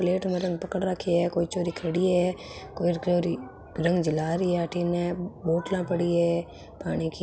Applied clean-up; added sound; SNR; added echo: none; none; none; none.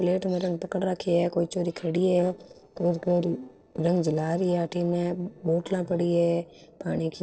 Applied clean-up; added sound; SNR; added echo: neural separator model SepFormer DNS4.